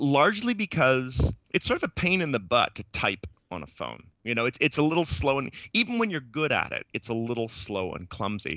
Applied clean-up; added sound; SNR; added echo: none; none; none; none.